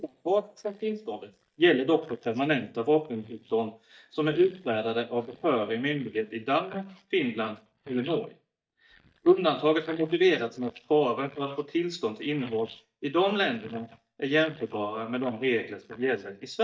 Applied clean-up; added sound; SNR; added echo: neural mask model DeepFilterNet 3.